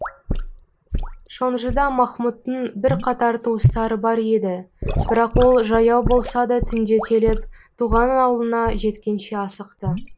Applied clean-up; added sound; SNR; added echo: none; Sink (filling or washing) / Gurgling / Liquid; 6 dB; none.